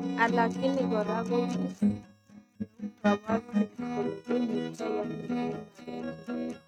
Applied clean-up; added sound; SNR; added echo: neural mask model RNNoise.